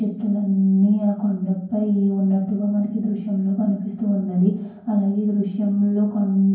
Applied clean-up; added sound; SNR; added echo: none; none; none; reverberation time 0.9 s.